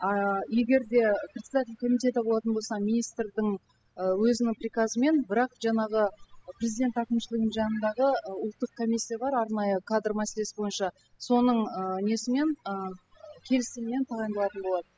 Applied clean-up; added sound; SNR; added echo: classical method spectral subtraction.